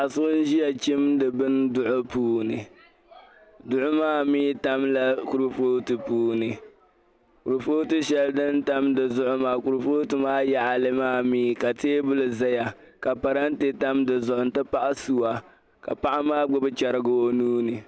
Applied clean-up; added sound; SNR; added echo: none; none; none; none.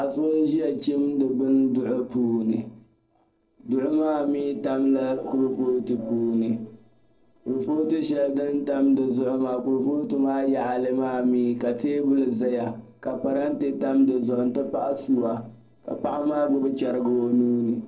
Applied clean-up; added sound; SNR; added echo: neural separator model SepFormer DNS4.